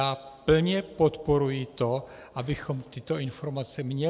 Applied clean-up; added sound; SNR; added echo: none; none; none; none.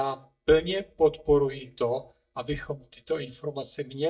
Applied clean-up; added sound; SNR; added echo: neural mask model DeepFilterNet 3.